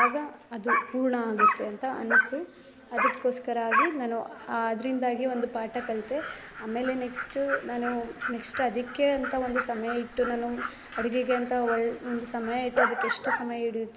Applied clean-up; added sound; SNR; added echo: none; Dog; 2 dB; none.